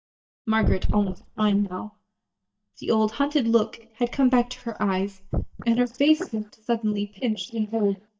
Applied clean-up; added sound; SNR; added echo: neural mask model DeepFilterNet 3.